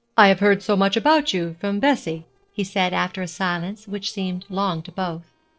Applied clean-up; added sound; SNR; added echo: neural separator model SepFormer DNS4.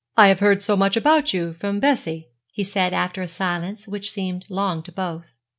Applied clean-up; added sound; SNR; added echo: none; none; none; none.